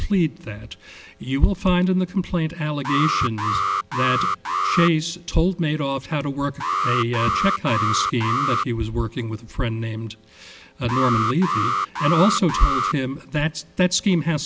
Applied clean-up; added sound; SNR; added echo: none; Alarm; 3 dB; none.